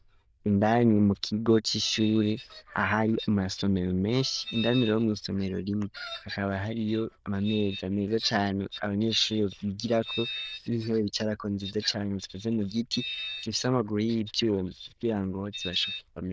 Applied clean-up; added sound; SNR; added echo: neural diffusion model UNIVERSE++.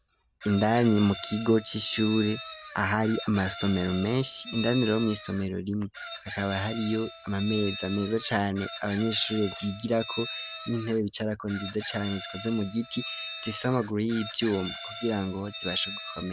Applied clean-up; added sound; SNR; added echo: none; Chicken, rooster; 11 dB; none.